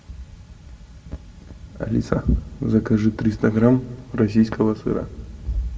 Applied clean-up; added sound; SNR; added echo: none; none; none; reverberation time 0.6 s.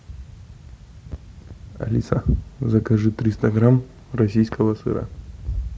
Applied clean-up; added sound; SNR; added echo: none; none; none; none.